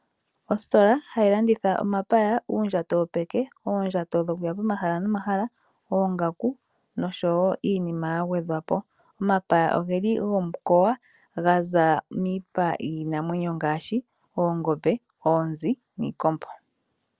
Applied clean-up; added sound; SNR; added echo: none; none; none; none.